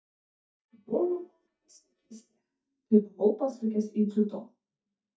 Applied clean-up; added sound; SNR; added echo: neural mask model DeepFilterNet 3.